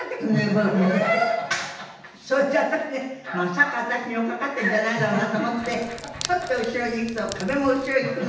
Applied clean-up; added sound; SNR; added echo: none; Crackle; 15 dB; reverberation time 0.9 s.